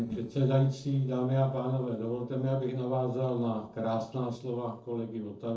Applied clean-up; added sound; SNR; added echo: neural separator model SepFormer DNS4.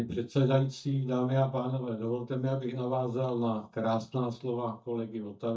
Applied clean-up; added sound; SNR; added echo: neural mask model DeepFilterNet 3.